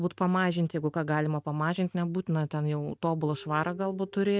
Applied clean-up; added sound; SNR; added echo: neural mask model RNNoise.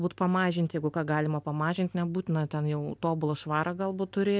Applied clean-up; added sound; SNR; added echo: none; none; none; none.